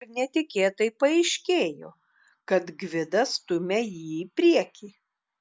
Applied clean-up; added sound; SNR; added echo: none; none; none; none.